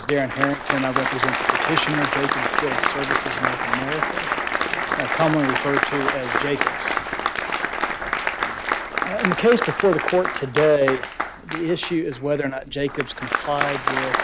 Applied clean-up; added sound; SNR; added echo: none; Applause; 0 dB; none.